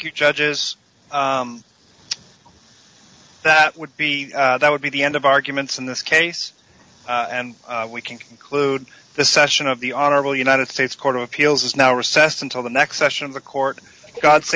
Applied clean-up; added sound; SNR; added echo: none; none; none; none.